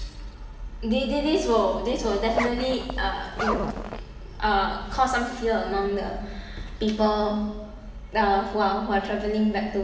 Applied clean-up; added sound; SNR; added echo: none; Zipper (clothing); 6 dB; reverberation time 1.1 s.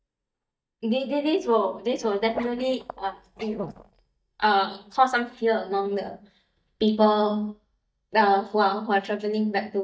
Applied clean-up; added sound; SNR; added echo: neural mask model DeepFilterNet 3.